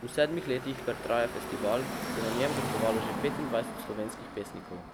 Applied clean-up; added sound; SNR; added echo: none; Car passing by / Traffic noise, roadway noise; 4 dB; none.